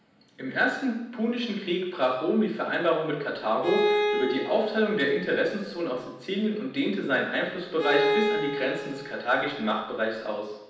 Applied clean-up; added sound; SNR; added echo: none; Bowed string instrument; 3 dB; reverberation time 0.9 s.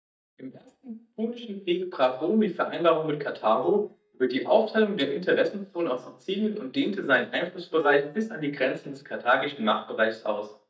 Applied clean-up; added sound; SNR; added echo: neural mask model DeepFilterNet 3.